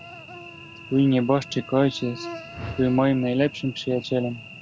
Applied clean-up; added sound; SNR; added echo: none; Cricket / Buzz + Whoosh, swoosh, swish; 15 dB; none.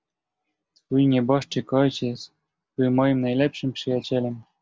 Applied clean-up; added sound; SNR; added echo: none; none; none; none.